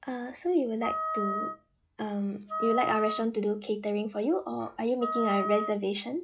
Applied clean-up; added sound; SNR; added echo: classical method log-MMSE.